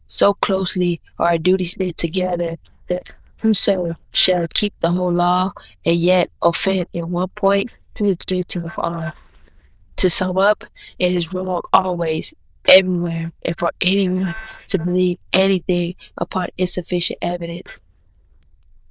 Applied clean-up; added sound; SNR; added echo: neural diffusion model UNIVERSE++.